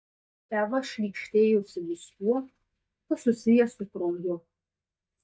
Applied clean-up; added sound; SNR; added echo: neural mask model DeepFilterNet 3.